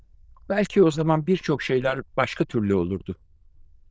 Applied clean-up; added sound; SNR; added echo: neural diffusion model UNIVERSE++.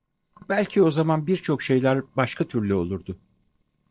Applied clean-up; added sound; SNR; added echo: neural separator model SepFormer DNS4.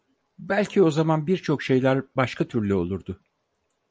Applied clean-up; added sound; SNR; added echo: none; none; none; none.